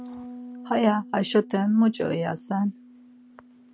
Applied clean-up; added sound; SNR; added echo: none; Bass guitar; 18 dB; none.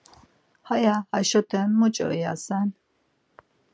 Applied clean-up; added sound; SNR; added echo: none; none; none; none.